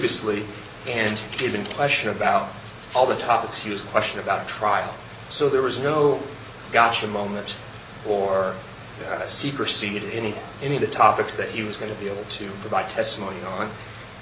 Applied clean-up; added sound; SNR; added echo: none; none; none; none.